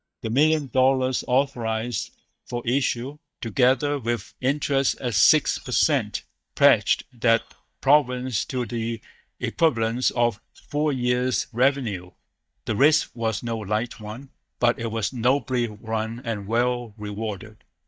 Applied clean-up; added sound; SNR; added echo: neural mask model DeepFilterNet 3.